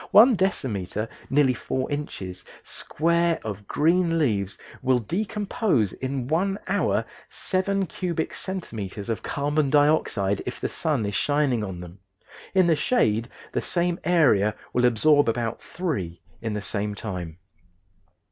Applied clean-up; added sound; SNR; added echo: none; none; none; none.